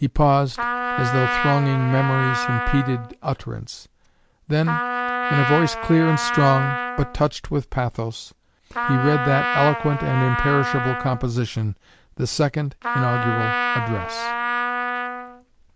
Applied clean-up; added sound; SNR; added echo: none; Trumpet; 4 dB; none.